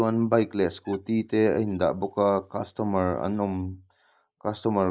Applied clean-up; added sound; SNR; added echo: neural mask model Resemble Enhance denoiser.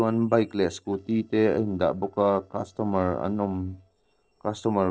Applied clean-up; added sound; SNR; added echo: neural separator model SepFormer DNS4.